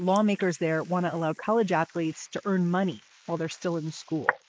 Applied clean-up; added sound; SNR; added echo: neural mask model Resemble Enhance denoiser.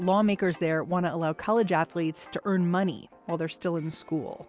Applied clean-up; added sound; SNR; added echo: none; none; none; none.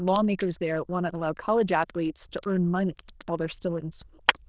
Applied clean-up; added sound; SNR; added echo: neural diffusion model UNIVERSE++.